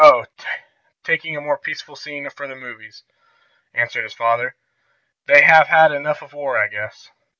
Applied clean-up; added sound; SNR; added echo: none; none; none; none.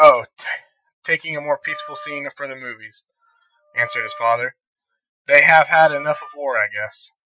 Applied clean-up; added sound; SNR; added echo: classical method Wiener filter.